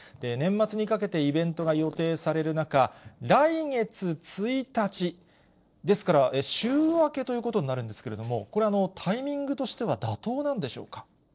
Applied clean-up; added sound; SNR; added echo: neural separator model SepFormer DNS4.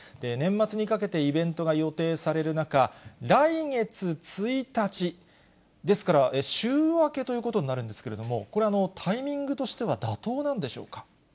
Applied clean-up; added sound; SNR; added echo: none; none; none; none.